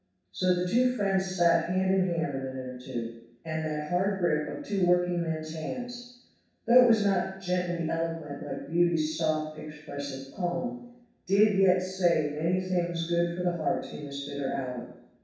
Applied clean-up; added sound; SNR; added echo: none; none; none; reverberation time 0.7 s.